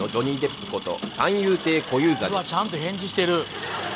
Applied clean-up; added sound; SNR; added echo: none; Engine; 10 dB; none.